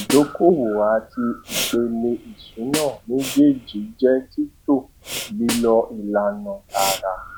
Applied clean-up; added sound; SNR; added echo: none; Respiratory sounds + Snare drum; 11 dB; none.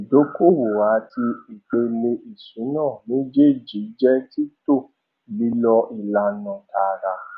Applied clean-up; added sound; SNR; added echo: none; none; none; none.